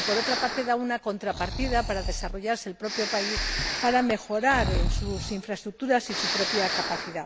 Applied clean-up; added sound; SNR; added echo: none; Breathing + Bass drum; 2 dB; none.